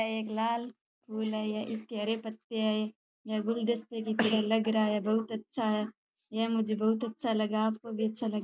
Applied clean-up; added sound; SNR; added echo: none; none; none; none.